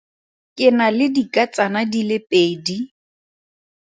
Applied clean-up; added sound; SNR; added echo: none; none; none; none.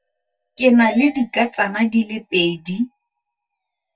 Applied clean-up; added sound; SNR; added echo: neural mask model DeepFilterNet 3.